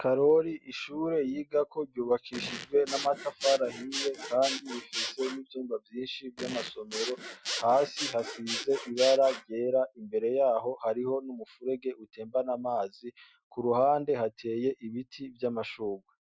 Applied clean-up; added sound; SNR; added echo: classical method Wiener filter.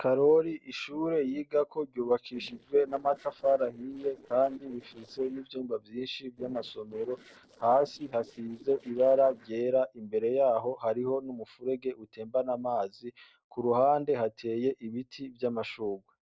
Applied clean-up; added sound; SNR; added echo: neural separator model SepFormer DNS4.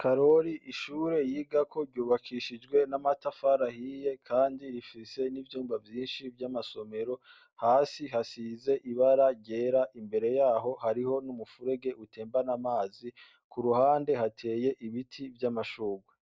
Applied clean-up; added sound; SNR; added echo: none; none; none; none.